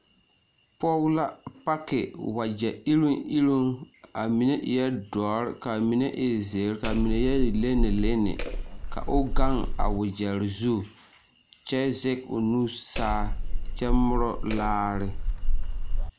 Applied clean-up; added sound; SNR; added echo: none; Hammer; -2 dB; none.